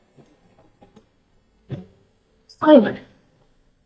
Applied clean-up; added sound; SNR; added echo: neural mask model DeepFilterNet 3.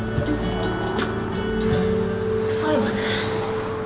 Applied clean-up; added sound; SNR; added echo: none; Car passing by / Traffic noise, roadway noise; 7 dB; reverberation time 1.8 s.